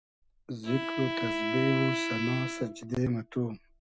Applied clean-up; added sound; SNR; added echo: none; Bowed string instrument; 3 dB; none.